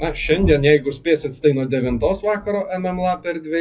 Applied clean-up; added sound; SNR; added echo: classical method WPE with log-MMSE.